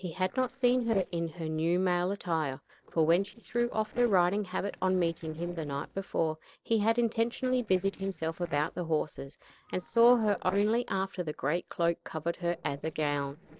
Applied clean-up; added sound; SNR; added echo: neural separator model SepFormer DNS4.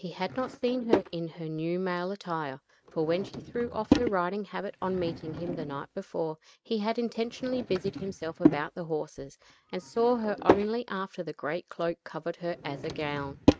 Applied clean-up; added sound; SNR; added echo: neural mask model RNNoise.